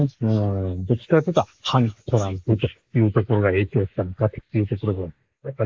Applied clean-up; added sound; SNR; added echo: neural mask model Resemble Enhance denoiser.